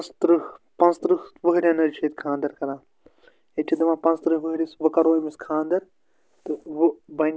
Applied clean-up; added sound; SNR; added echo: none; none; none; none.